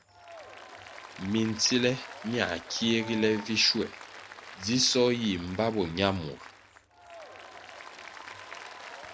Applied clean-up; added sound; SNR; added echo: none; Applause; 15 dB; none.